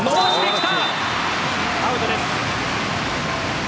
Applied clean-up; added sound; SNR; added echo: none; none; none; none.